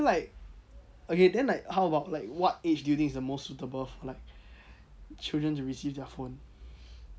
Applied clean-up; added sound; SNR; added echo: none; none; none; none.